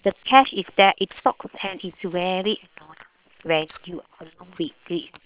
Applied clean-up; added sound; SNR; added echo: neural separator model SepFormer WHAM!.